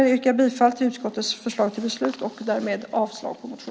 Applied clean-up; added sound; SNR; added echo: none; none; none; none.